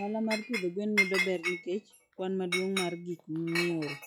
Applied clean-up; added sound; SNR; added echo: classical method log-MMSE.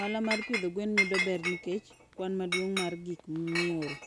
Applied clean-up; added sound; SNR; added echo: none; Chink, clink; 2 dB; none.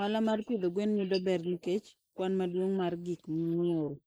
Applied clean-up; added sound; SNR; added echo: neural mask model Resemble Enhance denoiser.